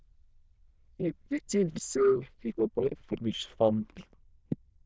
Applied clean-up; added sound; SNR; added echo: neural diffusion model UNIVERSE++.